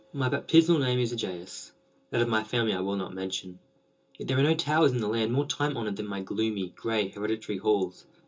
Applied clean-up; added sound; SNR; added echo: none; none; none; reverberation time 0.2 s.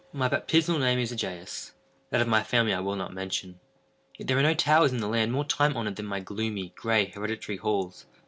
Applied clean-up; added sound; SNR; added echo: none; none; none; none.